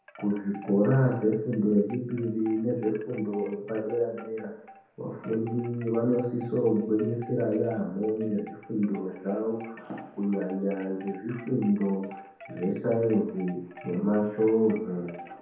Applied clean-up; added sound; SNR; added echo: none; Wind chime; 20 dB; reverberation time 1.8 s.